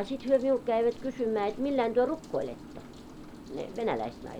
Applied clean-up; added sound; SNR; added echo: none; Rain; 15 dB; none.